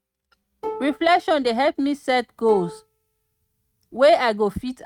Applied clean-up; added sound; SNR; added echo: neural mask model RNNoise.